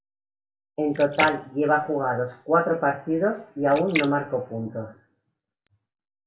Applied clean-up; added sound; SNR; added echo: none; Splash, splatter; 12 dB; reverberation time 0.3 s.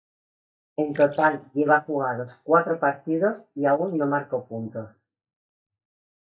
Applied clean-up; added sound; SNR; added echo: neural mask model DeepFilterNet 3.